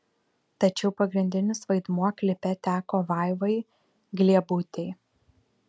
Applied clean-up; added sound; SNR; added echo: none; none; none; none.